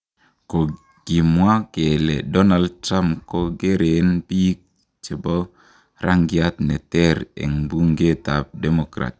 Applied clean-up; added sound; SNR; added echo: none; none; none; none.